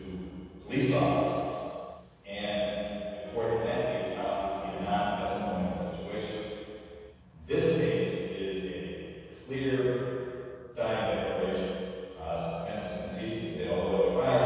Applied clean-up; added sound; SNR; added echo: none; Wind instrument, woodwind instrument; 19 dB; reverberation time 2.1 s.